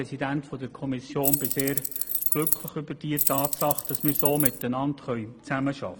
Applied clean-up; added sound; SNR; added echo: none; Keys jangling; -2 dB; none.